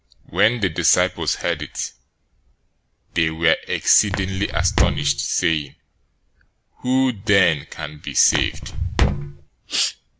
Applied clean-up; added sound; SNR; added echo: none; Walk, footsteps; -1 dB; none.